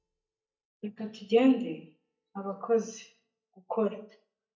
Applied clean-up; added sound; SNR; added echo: neural mask model DeepFilterNet 3.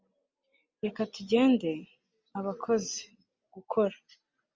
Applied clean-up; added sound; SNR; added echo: none; none; none; none.